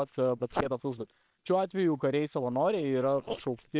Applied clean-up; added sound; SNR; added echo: neural separator model SepFormer WHAM!.